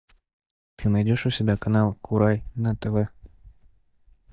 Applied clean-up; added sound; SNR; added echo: neural mask model DeepFilterNet 3.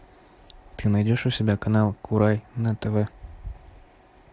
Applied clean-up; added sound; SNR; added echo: none; none; none; none.